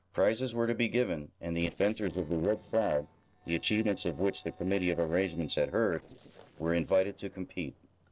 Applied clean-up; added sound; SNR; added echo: neural separator model SepFormer DNS4.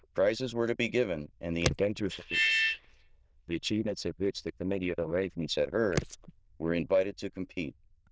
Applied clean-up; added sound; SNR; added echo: neural diffusion model UNIVERSE++.